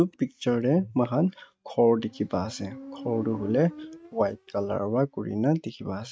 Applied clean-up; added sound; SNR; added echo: neural mask model RNNoise.